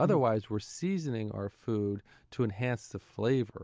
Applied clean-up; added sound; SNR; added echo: none; none; none; none.